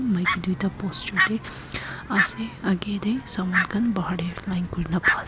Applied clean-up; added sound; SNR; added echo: none; Fowl; 5 dB; none.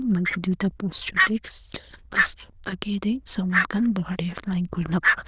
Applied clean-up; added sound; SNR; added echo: neural diffusion model UNIVERSE++.